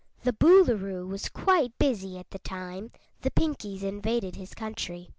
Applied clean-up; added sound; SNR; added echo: none; none; none; none.